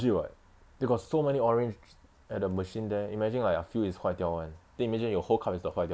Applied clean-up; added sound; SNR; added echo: none; none; none; none.